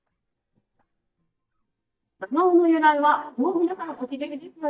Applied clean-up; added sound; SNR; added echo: neural mask model DeepFilterNet 3.